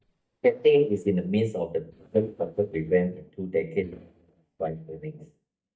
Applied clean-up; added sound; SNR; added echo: neural mask model DeepFilterNet 3.